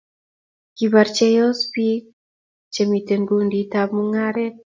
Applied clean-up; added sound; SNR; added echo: none; none; none; none.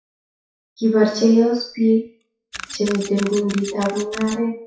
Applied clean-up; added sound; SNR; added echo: classical method WPE with log-MMSE.